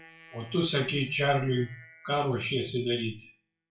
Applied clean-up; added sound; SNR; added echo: classical method WPE with log-MMSE.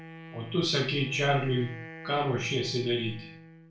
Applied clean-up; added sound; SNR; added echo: none; Wind instrument, woodwind instrument; 15 dB; reverberation time 0.3 s.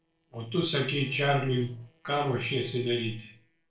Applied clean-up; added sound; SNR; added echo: neural separator model SepFormer DNS4.